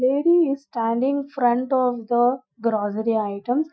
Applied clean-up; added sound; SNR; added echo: classical method Wiener filter.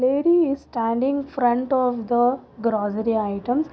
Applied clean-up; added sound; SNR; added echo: none; none; none; none.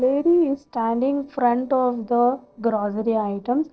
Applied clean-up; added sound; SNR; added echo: neural separator model SepFormer DNS4.